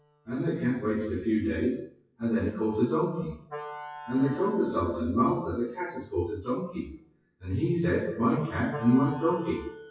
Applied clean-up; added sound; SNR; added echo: classical method WPE with log-MMSE.